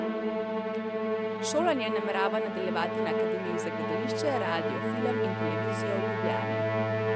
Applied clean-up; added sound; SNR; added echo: none; Musical instrument; -4 dB; none.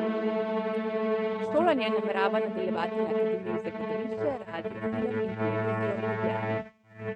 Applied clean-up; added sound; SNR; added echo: neural mask model RNNoise.